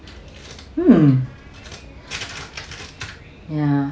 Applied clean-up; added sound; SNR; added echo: none; none; none; none.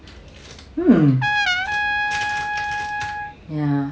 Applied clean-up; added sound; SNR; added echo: none; Trumpet; 2 dB; none.